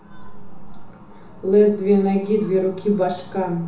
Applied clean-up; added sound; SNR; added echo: none; none; none; reverberation time 0.8 s.